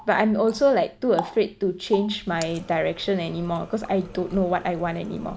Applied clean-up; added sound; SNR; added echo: none; Water tap, faucet; 16 dB; none.